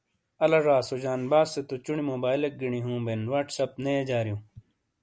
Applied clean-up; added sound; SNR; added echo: none; none; none; none.